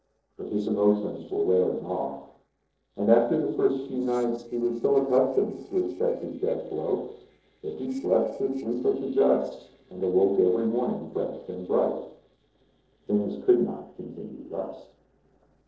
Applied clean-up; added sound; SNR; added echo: neural separator model SepFormer DNS4.